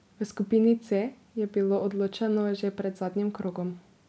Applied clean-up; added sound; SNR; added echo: none; none; none; none.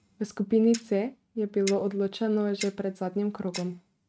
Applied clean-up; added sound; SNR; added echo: neural mask model RNNoise.